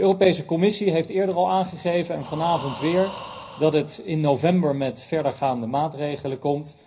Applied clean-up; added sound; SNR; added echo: none; Breathing; 16 dB; reverberation time 0.5 s.